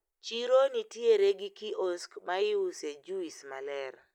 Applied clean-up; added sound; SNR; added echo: none; none; none; none.